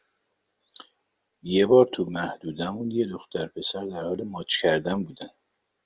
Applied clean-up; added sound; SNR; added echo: none; none; none; none.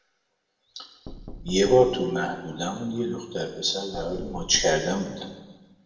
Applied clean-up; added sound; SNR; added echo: none; Knock; 15 dB; reverberation time 1.1 s.